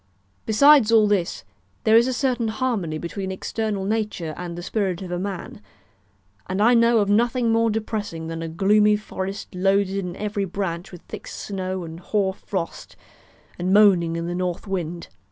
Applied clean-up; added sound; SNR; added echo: none; none; none; none.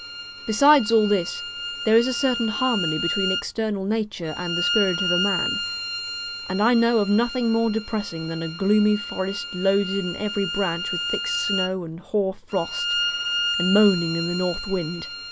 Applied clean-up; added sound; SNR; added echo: none; Bowed string instrument; 6 dB; none.